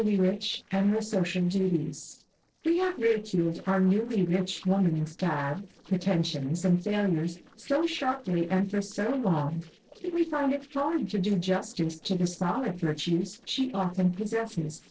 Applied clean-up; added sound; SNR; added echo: neural separator model SepFormer DNS4.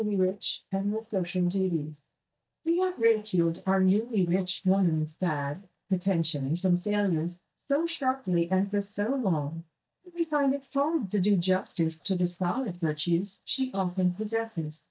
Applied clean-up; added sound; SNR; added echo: neural mask model DeepFilterNet 3.